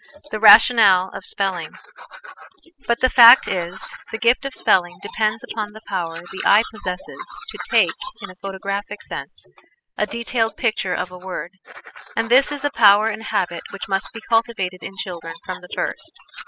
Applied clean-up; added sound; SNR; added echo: classical method spectral subtraction.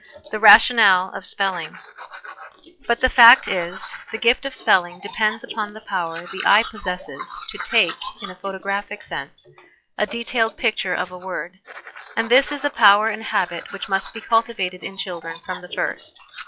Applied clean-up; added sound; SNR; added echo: classical method log-MMSE.